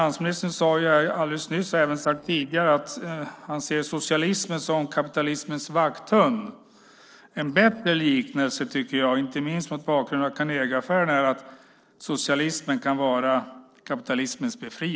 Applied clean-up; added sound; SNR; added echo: neural separator model SepFormer DNS4.